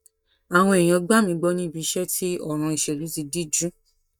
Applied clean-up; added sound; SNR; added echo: neural mask model DeepFilterNet 3.